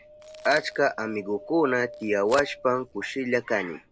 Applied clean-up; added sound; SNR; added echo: none; Wind + Crack; 16 dB; none.